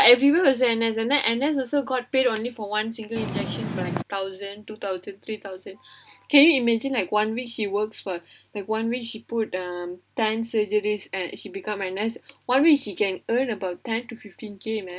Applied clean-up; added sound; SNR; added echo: none; Purr; 4 dB; none.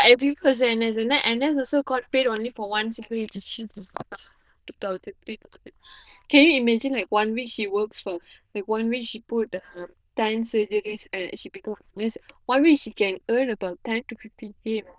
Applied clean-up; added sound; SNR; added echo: neural diffusion model UNIVERSE++.